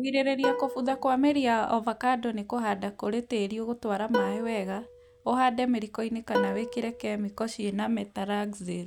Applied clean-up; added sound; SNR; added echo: none; Plucked string instrument; 6 dB; none.